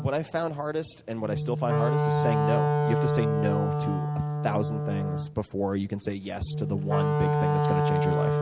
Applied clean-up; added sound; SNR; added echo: none; Wind instrument, woodwind instrument; -4 dB; none.